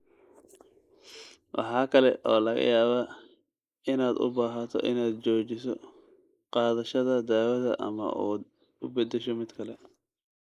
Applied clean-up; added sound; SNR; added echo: neural mask model Resemble Enhance denoiser.